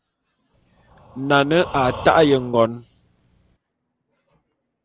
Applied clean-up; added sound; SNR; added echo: none; Breathing; 15 dB; none.